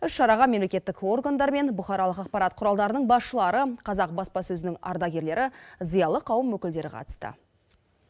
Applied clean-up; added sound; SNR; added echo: none; none; none; none.